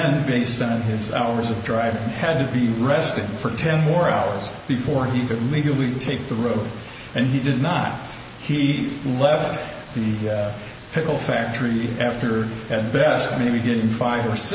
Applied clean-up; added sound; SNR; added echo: none; none; none; none.